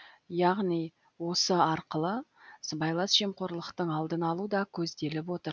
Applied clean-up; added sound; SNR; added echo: none; none; none; none.